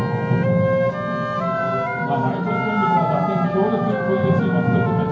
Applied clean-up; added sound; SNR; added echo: none; Wind instrument, woodwind instrument; 5 dB; reverberation time 0.9 s.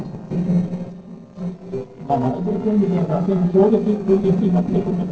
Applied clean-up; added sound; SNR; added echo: neural separator model SepFormer DNS4.